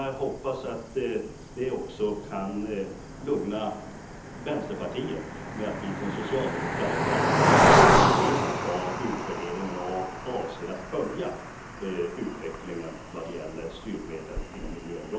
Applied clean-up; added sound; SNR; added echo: none; Cricket; -5 dB; reverberation time 0.7 s.